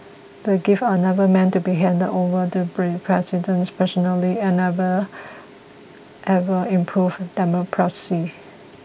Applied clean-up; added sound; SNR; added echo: none; none; none; none.